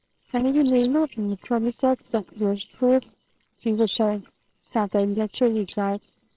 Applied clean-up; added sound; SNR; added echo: neural separator model SepFormer WHAMR!.